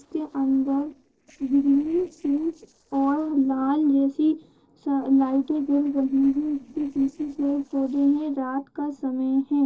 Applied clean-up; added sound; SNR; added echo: neural separator model SepFormer DNS4.